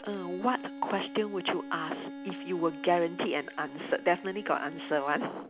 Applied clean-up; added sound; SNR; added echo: none; Bowed string instrument; 12 dB; none.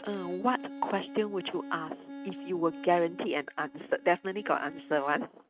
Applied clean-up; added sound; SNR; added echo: neural mask model RNNoise.